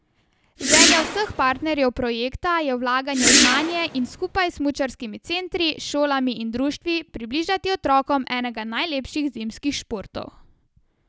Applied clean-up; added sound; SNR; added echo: none; Whoosh, swoosh, swish; -3 dB; none.